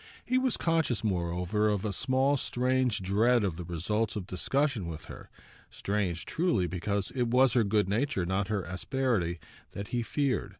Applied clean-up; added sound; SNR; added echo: none; none; none; none.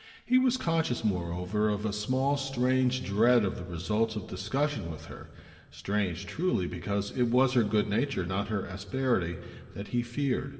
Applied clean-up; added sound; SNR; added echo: none; none; none; reverberation time 1.8 s.